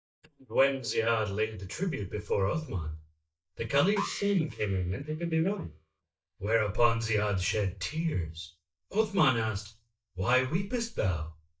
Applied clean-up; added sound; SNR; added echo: neural mask model DeepFilterNet 3.